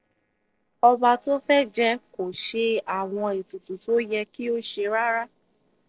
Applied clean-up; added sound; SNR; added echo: neural separator model SepFormer DNS4.